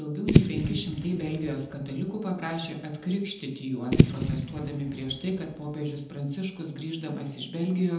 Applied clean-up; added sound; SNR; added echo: none; Fireworks / Boom; -2 dB; reverberation time 0.8 s.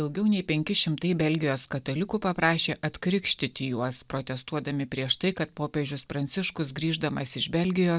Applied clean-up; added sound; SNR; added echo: none; none; none; none.